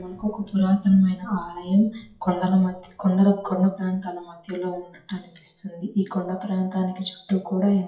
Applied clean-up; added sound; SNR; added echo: classical method WPE with log-MMSE.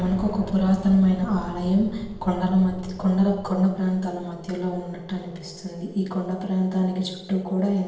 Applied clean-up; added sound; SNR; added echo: none; Boom; 17 dB; reverberation time 0.8 s.